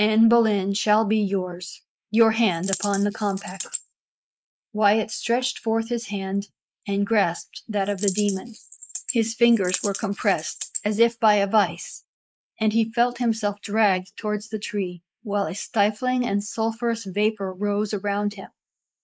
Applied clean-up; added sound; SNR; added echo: neural mask model Resemble Enhance denoiser.